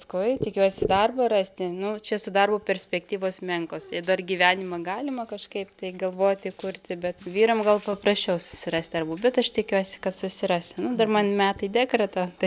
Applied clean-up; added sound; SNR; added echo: none; none; none; none.